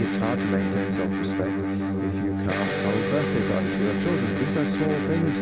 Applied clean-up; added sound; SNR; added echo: none; Electric guitar; -3 dB; none.